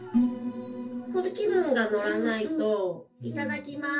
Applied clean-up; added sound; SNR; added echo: none; none; none; reverberation time 0.2 s.